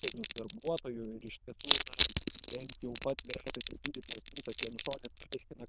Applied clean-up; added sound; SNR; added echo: neural diffusion model UNIVERSE++.